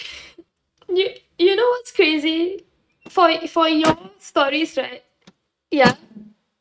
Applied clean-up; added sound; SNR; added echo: neural mask model RNNoise.